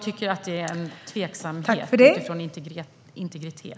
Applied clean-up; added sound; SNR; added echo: none; none; none; none.